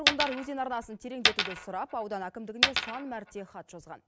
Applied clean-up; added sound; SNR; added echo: none; Coin (dropping); -5 dB; none.